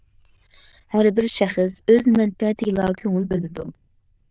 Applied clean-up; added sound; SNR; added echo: neural diffusion model UNIVERSE++.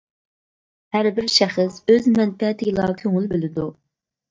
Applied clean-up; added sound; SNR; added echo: neural mask model DeepFilterNet 3.